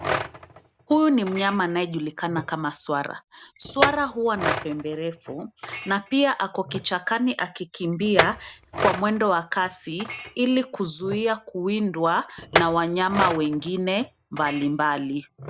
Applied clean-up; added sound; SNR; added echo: none; Chink, clink; 7 dB; none.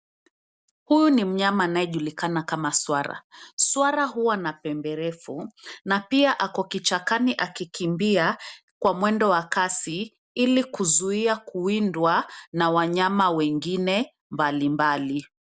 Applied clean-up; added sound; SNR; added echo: none; none; none; none.